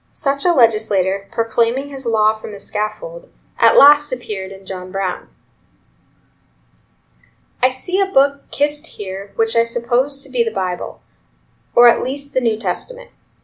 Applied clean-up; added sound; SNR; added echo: none; none; none; none.